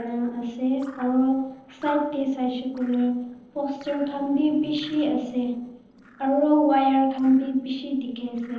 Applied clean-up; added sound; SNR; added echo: neural separator model SepFormer DNS4.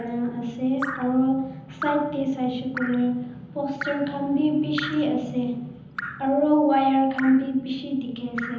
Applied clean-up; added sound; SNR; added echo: none; Drip; 14 dB; reverberation time 0.9 s.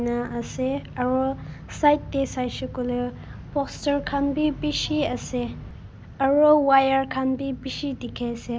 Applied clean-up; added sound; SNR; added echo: none; none; none; none.